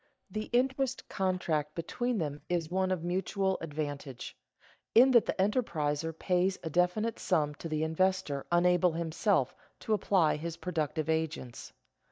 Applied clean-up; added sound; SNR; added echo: neural mask model DeepFilterNet 3.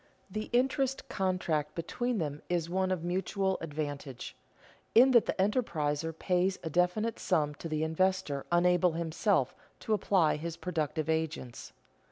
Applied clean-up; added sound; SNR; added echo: none; none; none; none.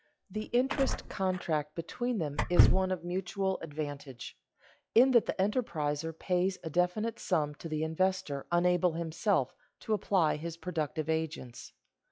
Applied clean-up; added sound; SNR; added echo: classical method log-MMSE.